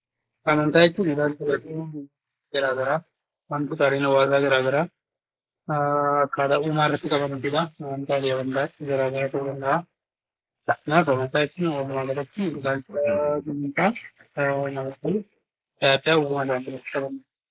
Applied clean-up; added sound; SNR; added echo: neural mask model Resemble Enhance denoiser.